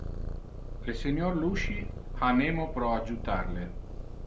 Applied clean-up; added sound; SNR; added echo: none; Purr; 3 dB; none.